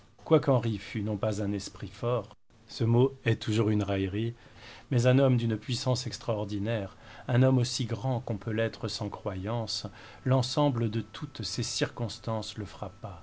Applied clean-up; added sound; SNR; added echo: none; none; none; none.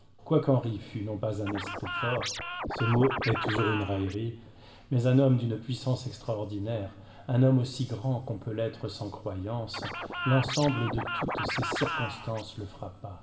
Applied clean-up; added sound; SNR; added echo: none; Scratching (performance technique); 4 dB; reverberation time 0.9 s.